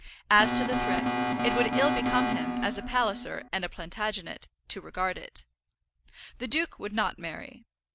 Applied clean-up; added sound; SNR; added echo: none; Alarm; -2 dB; none.